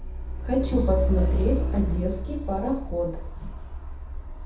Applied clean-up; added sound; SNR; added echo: none; Truck; -1 dB; reverberation time 0.7 s.